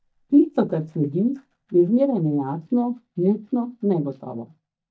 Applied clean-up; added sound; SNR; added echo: neural mask model DeepFilterNet 3.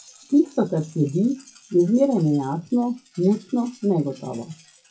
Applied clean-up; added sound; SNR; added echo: classical method WPE with log-MMSE.